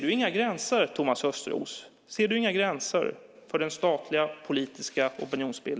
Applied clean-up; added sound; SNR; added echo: none; none; none; none.